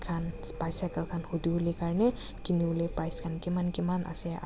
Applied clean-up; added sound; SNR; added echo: none; Bird; 16 dB; none.